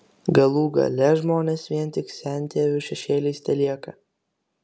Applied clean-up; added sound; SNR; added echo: none; none; none; none.